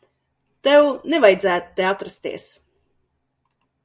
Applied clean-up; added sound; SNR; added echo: none; none; none; none.